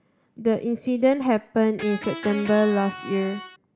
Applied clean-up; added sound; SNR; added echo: none; Electric guitar; 12 dB; none.